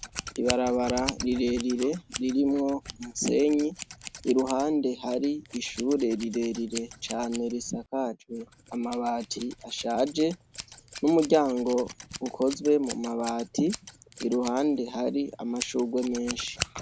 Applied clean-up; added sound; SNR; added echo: none; Scissors; 13 dB; none.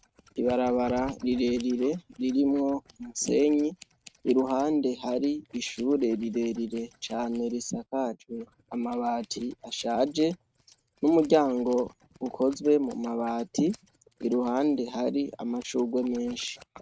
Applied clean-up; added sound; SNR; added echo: neural mask model RNNoise.